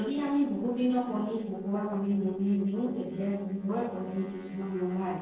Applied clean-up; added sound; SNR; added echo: neural separator model SepFormer DNS4.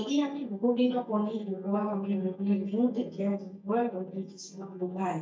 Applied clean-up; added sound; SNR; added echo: neural mask model DeepFilterNet 3.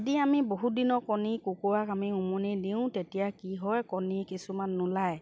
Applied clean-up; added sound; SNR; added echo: none; none; none; none.